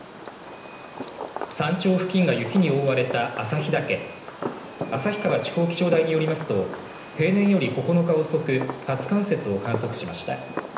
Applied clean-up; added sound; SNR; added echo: none; Fireworks; 11 dB; reverberation time 0.9 s.